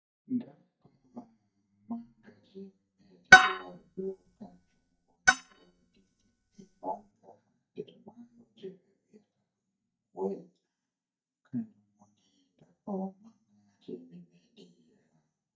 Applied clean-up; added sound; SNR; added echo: neural mask model DeepFilterNet 3.